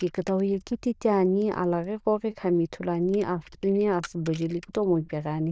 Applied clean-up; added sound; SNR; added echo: neural diffusion model UNIVERSE++.